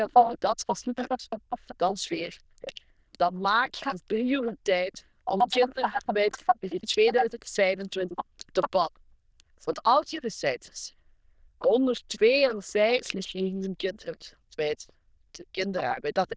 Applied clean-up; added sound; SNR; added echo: neural diffusion model UNIVERSE++.